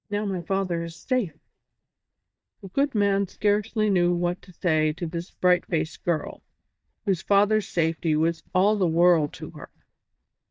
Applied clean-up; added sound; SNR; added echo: neural mask model DeepFilterNet 3.